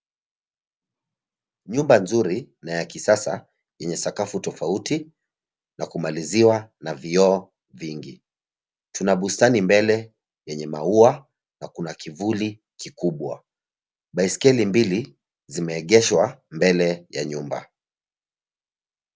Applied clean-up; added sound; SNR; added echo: none; none; none; none.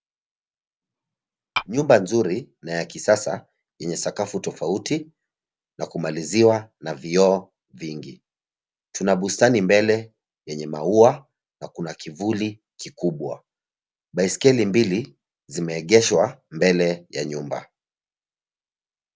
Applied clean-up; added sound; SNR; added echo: none; Tap / Glass; 5 dB; none.